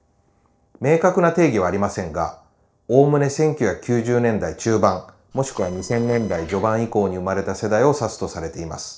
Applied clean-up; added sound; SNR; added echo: neural separator model SepFormer DNS4.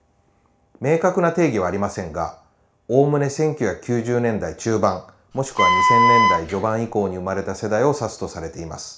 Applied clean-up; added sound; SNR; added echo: none; Wind instrument, woodwind instrument; -4 dB; reverberation time 0.4 s.